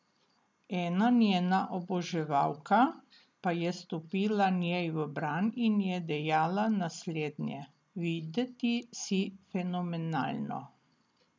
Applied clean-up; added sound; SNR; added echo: none; none; none; none.